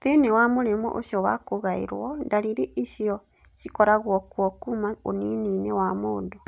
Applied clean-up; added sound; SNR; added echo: none; none; none; none.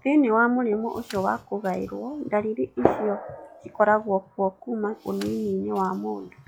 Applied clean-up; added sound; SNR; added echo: classical method log-MMSE.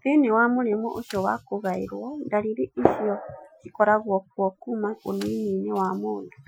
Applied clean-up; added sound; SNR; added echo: classical method Wiener filter.